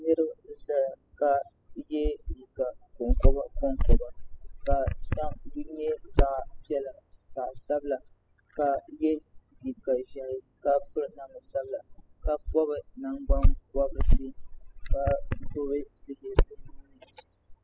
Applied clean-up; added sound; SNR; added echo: classical method spectral subtraction.